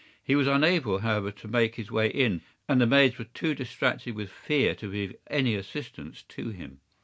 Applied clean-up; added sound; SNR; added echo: none; none; none; none.